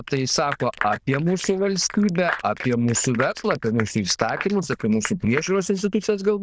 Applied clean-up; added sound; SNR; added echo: neural diffusion model UNIVERSE++.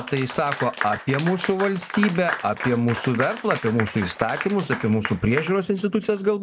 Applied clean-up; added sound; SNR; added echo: none; Applause / Clapping; 10 dB; none.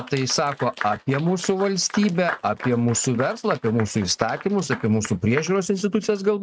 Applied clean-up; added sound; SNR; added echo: neural mask model RNNoise.